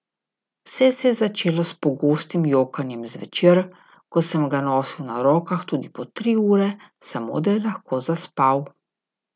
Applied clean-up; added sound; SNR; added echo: none; none; none; none.